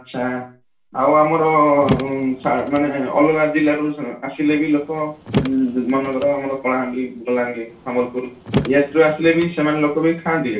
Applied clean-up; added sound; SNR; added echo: none; Car; 11 dB; reverberation time 0.3 s.